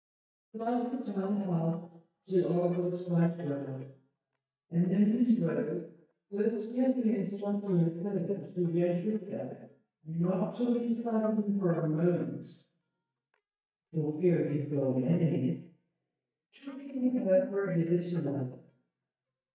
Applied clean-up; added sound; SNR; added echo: neural mask model DeepFilterNet 3.